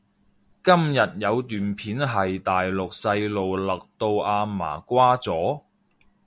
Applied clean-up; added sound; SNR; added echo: none; none; none; none.